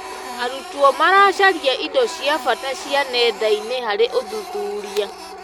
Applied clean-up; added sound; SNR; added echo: none; Printer; 13 dB; none.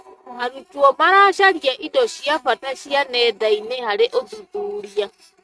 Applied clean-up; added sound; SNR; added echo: neural mask model RNNoise.